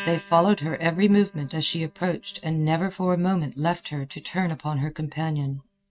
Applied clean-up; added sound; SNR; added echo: neural mask model RNNoise.